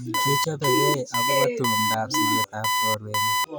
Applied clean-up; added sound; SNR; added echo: none; Alarm; -3 dB; none.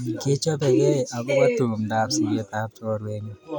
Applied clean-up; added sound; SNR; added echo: none; none; none; none.